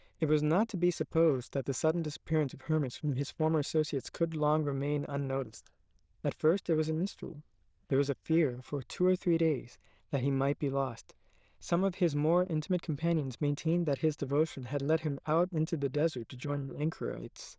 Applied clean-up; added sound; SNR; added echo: neural diffusion model UNIVERSE++.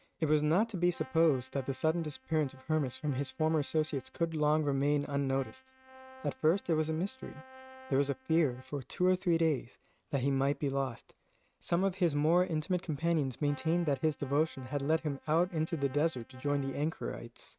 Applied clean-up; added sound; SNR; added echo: neural mask model RNNoise.